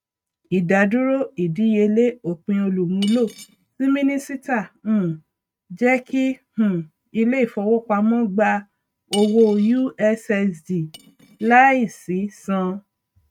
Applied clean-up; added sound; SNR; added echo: neural mask model RNNoise.